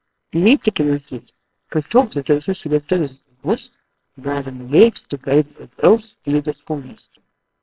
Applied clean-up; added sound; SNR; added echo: neural separator model SepFormer WHAMR!.